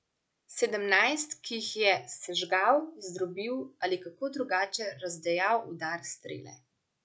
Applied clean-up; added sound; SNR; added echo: none; none; none; none.